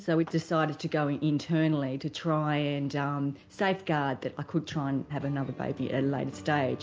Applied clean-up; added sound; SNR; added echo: none; none; none; none.